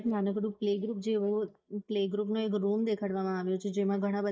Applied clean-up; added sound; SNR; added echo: neural mask model DeepFilterNet 3.